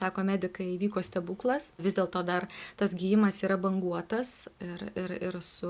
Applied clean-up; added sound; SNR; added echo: none; none; none; none.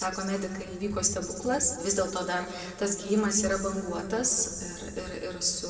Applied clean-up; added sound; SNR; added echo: none; Thunder; 18 dB; reverberation time 2.1 s.